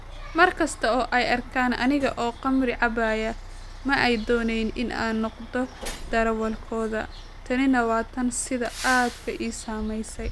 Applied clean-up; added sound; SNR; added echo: none; Truck; 12 dB; none.